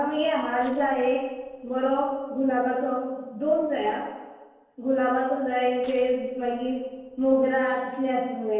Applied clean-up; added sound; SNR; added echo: neural separator model SepFormer DNS4.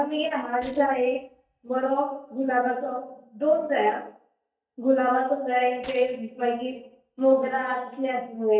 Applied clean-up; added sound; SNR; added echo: neural mask model DeepFilterNet 3.